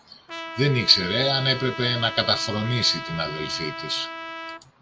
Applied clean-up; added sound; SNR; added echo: none; Trumpet; 10 dB; none.